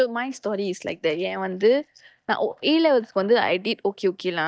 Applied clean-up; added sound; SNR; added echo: neural mask model DeepFilterNet 3.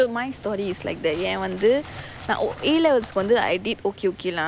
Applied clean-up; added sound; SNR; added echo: none; Crackle; 19 dB; none.